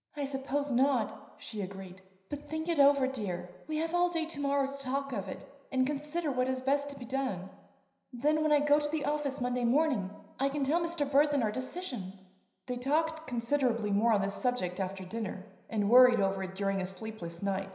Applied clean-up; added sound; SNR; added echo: none; none; none; reverberation time 0.9 s.